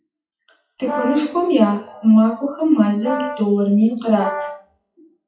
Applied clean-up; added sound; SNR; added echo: classical method WPE with log-MMSE.